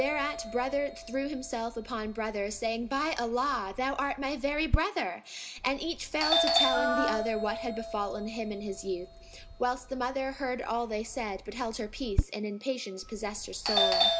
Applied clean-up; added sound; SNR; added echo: none; Doorbell + Wind instrument, woodwind instrument; 1 dB; none.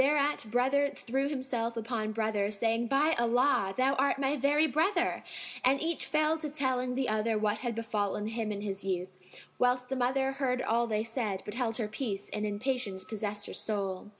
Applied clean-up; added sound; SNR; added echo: none; none; none; none.